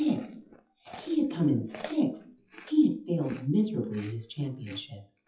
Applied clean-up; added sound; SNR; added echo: classical method WPE with log-MMSE.